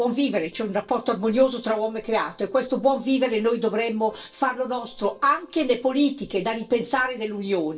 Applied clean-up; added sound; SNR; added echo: neural separator model SepFormer DNS4.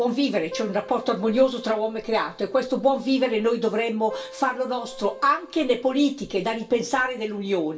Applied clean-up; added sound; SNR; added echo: none; Keyboard (musical); 18 dB; reverberation time 0.3 s.